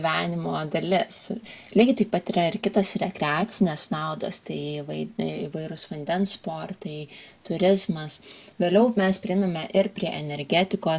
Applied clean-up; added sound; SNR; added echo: none; none; none; none.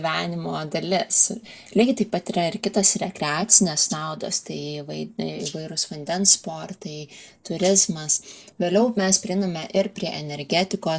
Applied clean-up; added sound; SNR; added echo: neural mask model Resemble Enhance denoiser.